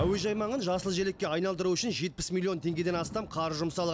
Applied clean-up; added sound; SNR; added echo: none; Rain; 14 dB; none.